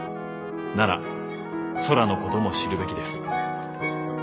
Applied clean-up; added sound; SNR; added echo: none; Trumpet; 16 dB; none.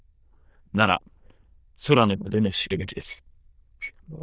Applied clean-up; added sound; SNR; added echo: neural diffusion model UNIVERSE++.